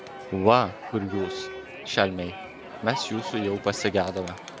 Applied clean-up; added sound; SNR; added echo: none; Crowd; 11 dB; none.